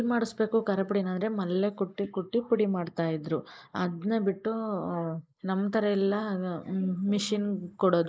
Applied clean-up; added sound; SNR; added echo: neural mask model Resemble Enhance denoiser.